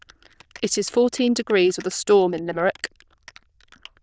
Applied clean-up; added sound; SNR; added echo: neural diffusion model UNIVERSE++.